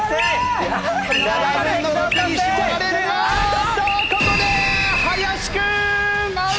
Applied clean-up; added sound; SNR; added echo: none; Electric guitar; 13 dB; none.